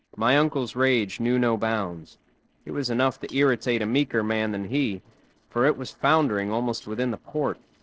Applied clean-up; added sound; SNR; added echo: neural separator model SepFormer DNS4.